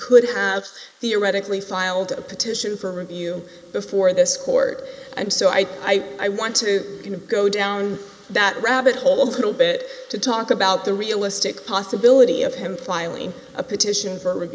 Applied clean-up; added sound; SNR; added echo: neural mask model Resemble Enhance denoiser.